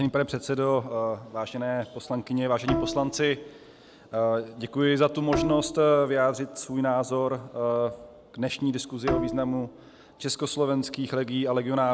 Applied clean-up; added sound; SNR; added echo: none; Bowed string instrument; 7 dB; none.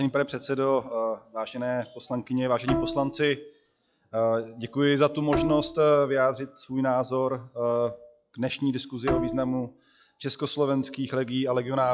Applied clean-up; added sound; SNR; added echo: classical method log-MMSE.